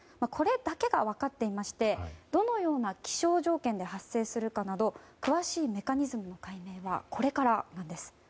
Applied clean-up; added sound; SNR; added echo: none; Clapping; 15 dB; none.